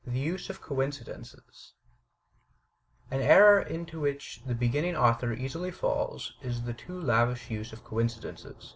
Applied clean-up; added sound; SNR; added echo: none; none; none; none.